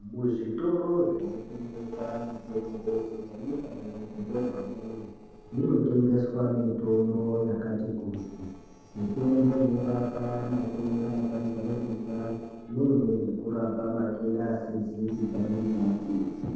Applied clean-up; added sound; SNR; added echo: neural separator model SepFormer DNS4.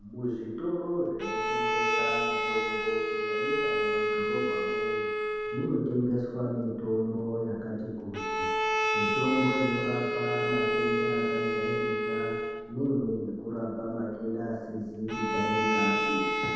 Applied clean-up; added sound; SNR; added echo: none; Bowed string instrument; -2 dB; reverberation time 1.2 s.